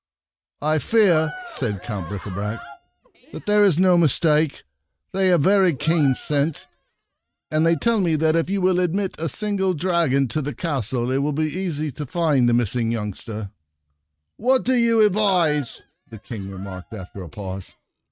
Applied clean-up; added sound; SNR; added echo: neural mask model RNNoise.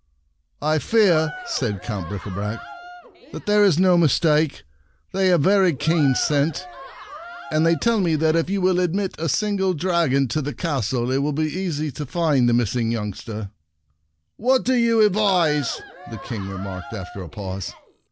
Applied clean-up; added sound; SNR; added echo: none; Cheering; 16 dB; none.